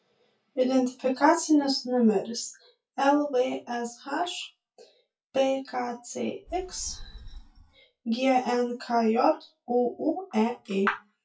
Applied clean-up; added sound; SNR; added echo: classical method WPE with log-MMSE.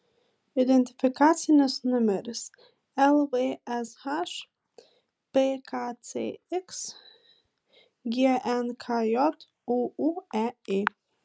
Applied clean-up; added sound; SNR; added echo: none; none; none; none.